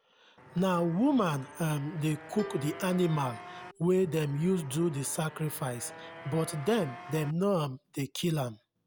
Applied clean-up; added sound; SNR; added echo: none; Plucked string instrument + Motorcycle; 15 dB; none.